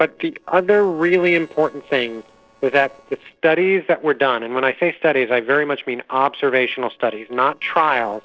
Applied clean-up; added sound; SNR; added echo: neural separator model SepFormer DNS4.